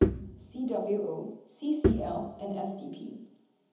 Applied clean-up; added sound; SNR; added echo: none; Bowed string instrument; -1 dB; reverberation time 1.3 s.